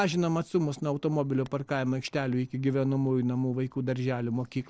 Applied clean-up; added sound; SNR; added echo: neural separator model SepFormer DNS4.